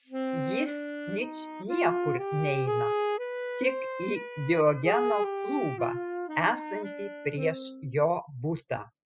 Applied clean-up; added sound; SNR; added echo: classical method spectral subtraction.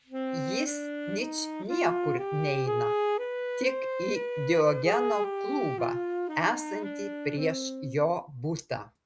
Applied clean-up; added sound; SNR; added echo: none; Wind instrument, woodwind instrument; 1 dB; none.